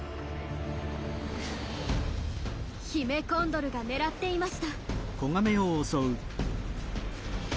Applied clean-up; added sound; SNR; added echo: none; none; none; none.